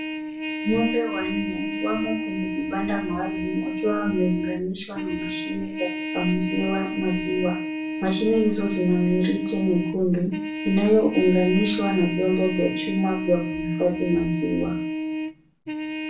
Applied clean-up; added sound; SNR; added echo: none; Trumpet; 5 dB; reverberation time 0.3 s.